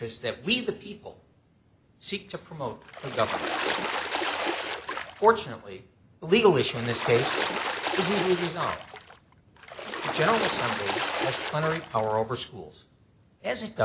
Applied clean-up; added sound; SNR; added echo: none; Water / Splash, splatter; 2 dB; none.